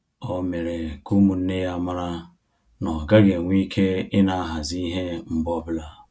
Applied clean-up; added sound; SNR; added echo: none; none; none; none.